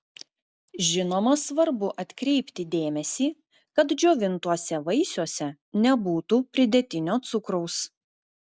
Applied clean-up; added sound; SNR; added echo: none; none; none; none.